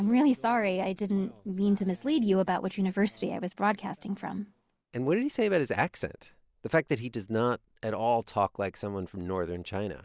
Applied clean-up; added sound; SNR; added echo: none; none; none; none.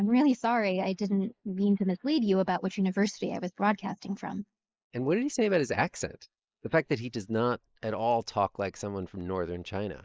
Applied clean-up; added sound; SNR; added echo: neural mask model Resemble Enhance denoiser.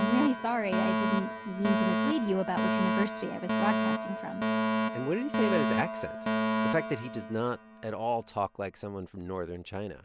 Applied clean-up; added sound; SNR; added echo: none; Alarm; -1 dB; none.